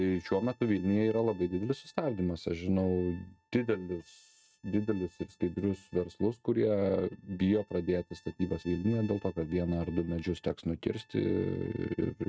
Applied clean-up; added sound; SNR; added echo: neural mask model RNNoise.